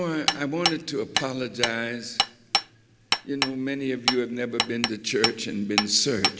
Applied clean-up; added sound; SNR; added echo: none; Hammer; 1 dB; none.